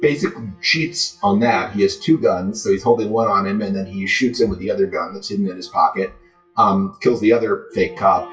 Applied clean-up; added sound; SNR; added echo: classical method WPE with log-MMSE.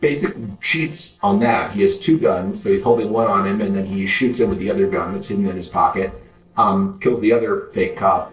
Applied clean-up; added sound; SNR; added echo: neural separator model SepFormer DNS4.